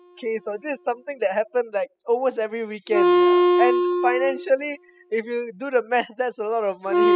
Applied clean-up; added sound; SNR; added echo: classical method spectral subtraction.